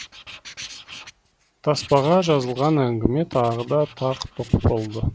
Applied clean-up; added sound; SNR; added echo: none; Writing; 19 dB; none.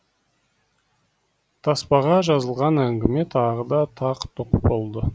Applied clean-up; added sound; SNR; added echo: none; none; none; none.